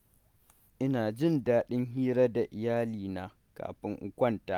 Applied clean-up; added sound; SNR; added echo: none; none; none; none.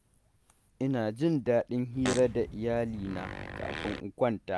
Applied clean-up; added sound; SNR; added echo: none; Fart; 8 dB; none.